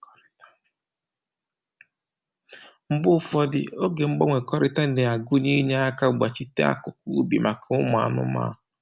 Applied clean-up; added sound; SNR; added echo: none; none; none; none.